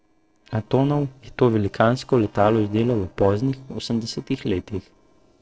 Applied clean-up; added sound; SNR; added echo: neural separator model SepFormer DNS4.